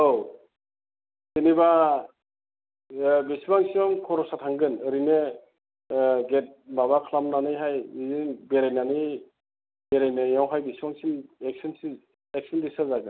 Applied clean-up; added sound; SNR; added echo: none; none; none; none.